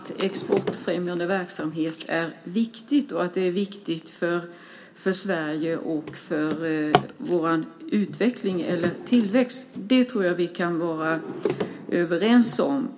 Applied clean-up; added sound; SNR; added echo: none; Drawer open or close; 10 dB; reverberation time 1.5 s.